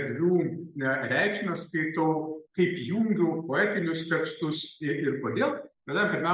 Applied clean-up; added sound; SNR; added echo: none; none; none; none.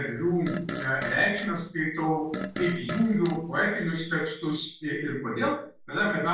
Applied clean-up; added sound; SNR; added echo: none; Fart; 10 dB; reverberation time 0.2 s.